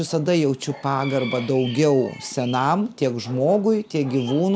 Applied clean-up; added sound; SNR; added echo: none; none; none; none.